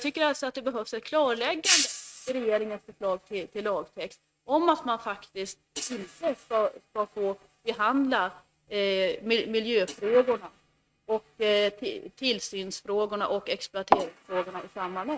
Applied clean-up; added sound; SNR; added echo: neural mask model RNNoise.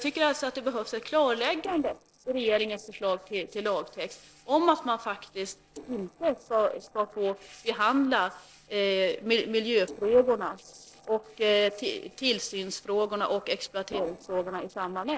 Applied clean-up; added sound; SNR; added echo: neural separator model SepFormer DNS4.